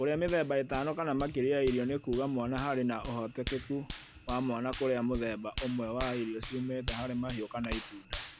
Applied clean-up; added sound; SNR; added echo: none; Hands; 6 dB; none.